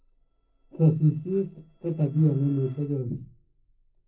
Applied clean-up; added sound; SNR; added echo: neural separator model SepFormer DNS4.